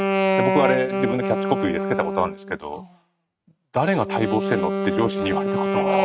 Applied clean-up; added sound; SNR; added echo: neural mask model RNNoise.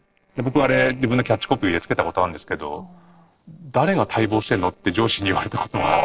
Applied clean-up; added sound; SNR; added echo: neural separator model SepFormer DNS4.